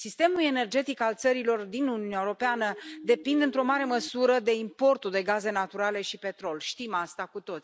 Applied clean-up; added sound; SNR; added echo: none; Siren; 16 dB; none.